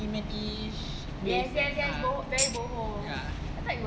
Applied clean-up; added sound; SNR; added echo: none; Tambourine; 1 dB; none.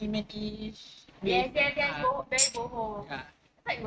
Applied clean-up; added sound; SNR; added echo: neural mask model RNNoise.